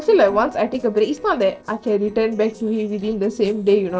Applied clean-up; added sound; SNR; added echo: neural separator model SepFormer DNS4.